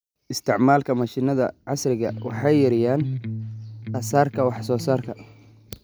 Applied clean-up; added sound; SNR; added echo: none; Electric guitar; 10 dB; none.